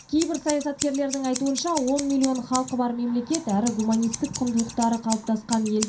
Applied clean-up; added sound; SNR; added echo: none; Scissors; 11 dB; reverberation time 0.3 s.